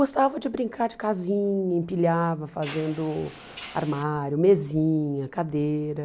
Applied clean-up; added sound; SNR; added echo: none; Mechanisms; 20 dB; none.